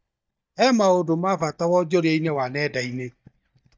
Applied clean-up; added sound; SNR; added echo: neural mask model DeepFilterNet 3.